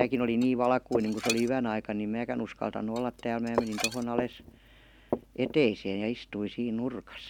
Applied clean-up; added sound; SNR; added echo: none; Dishes, pots, and pans + Walk, footsteps; 8 dB; none.